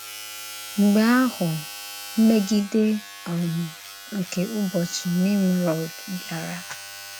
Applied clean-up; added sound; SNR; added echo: none; Domestic sounds, home sounds; 14 dB; none.